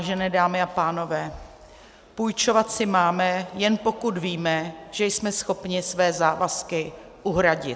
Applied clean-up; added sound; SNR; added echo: none; none; none; none.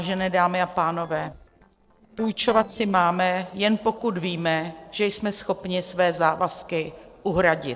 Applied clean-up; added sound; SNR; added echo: neural separator model SepFormer DNS4.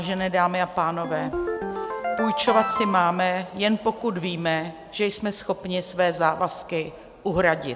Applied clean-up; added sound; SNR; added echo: none; Ringtone; 3 dB; none.